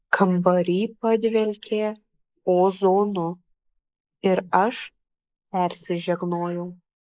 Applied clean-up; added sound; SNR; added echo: neural mask model Resemble Enhance denoiser.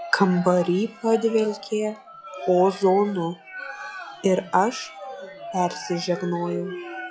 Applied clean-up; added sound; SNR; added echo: classical method log-MMSE.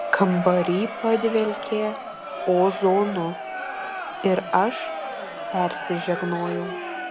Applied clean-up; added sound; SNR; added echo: none; Crowd; 7 dB; none.